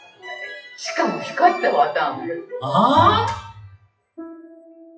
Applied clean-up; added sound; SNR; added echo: classical method WPE with log-MMSE.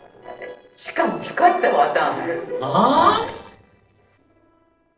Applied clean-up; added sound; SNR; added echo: neural separator model SepFormer DNS4.